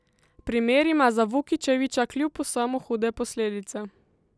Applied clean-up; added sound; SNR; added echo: none; none; none; none.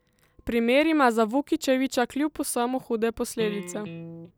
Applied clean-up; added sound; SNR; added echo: none; Electric guitar; 12 dB; none.